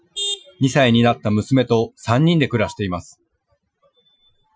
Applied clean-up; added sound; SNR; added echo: classical method Wiener filter.